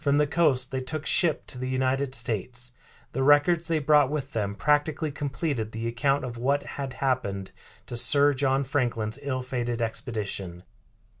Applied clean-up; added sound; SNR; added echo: none; none; none; none.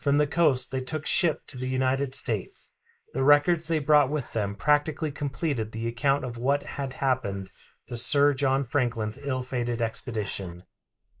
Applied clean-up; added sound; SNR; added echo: neural mask model Resemble Enhance denoiser.